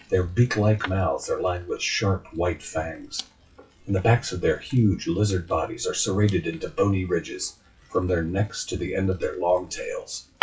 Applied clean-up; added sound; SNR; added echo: classical method WPE with log-MMSE.